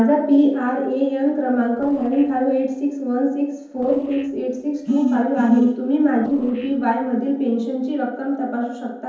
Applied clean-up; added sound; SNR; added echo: neural separator model SepFormer DNS4.